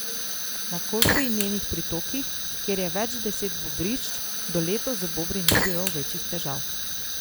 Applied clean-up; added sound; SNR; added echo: none; Fire; -4 dB; none.